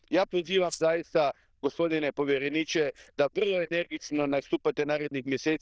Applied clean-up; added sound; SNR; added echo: neural diffusion model UNIVERSE++.